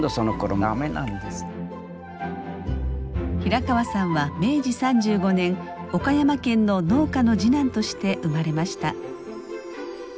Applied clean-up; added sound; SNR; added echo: none; none; none; none.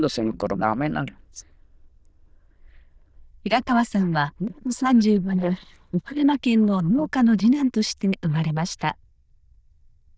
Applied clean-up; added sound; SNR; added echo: neural diffusion model UNIVERSE++.